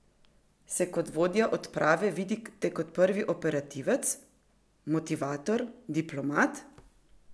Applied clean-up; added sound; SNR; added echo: none; none; none; none.